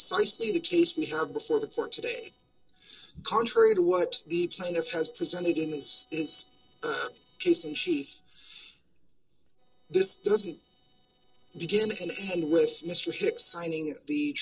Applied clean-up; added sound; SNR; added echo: neural separator model SepFormer DNS4.